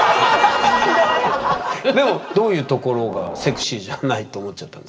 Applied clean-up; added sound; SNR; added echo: none; Train; 12 dB; reverberation time 1.5 s.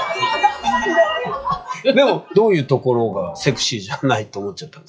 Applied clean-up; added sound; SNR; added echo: classical method WPE with log-MMSE.